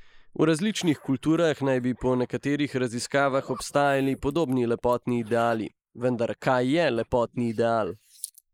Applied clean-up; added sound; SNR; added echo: neural mask model Resemble Enhance denoiser.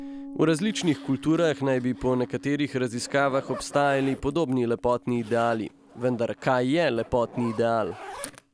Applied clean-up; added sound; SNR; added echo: none; Piano + Zipper (clothing); 16 dB; none.